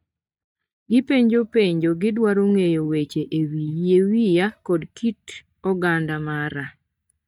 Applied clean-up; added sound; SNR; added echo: neural mask model DeepFilterNet 3.